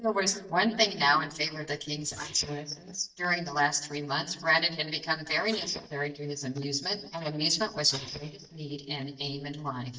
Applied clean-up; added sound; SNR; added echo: neural mask model DeepFilterNet 3.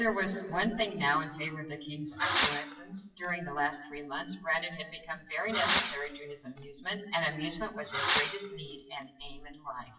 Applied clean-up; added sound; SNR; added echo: classical method WPE with log-MMSE.